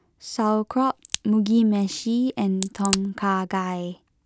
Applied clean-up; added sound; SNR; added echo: none; Crack; 11 dB; none.